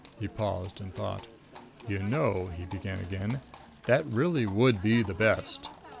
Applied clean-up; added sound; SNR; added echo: none; Livestock, farm animals, working animals; 18 dB; none.